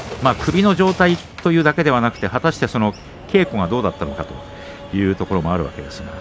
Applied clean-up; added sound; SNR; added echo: none; Bird; 20 dB; none.